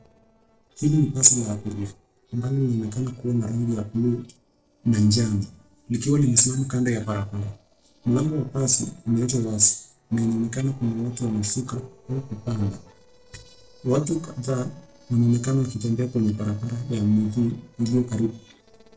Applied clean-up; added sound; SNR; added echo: neural separator model SepFormer DNS4.